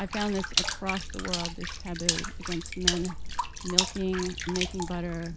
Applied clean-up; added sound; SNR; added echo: none; Water / Splash, splatter; -1 dB; none.